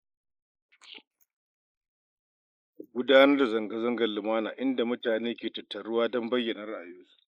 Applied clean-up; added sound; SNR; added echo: neural mask model Resemble Enhance denoiser.